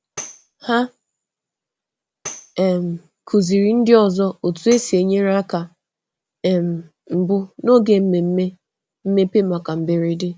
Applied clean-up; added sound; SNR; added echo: none; Tambourine; 18 dB; none.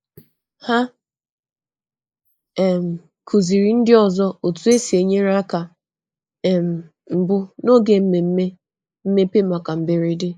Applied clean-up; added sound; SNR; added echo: neural mask model Resemble Enhance denoiser.